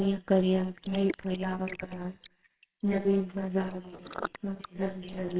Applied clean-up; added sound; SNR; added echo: neural separator model SepFormer WHAMR!.